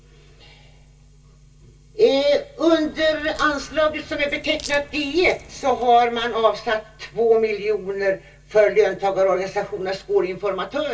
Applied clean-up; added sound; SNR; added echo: none; Crack; 20 dB; reverberation time 0.2 s.